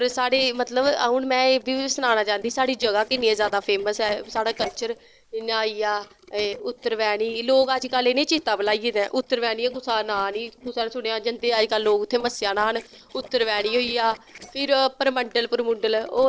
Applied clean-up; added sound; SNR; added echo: neural separator model SepFormer DNS4.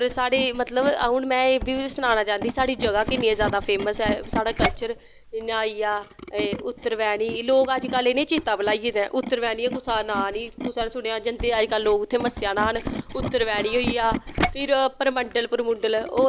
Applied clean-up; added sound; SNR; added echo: none; Tools; 9 dB; none.